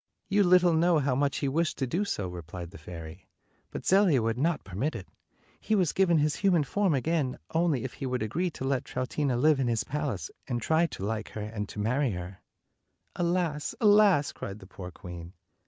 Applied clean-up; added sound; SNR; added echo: none; none; none; none.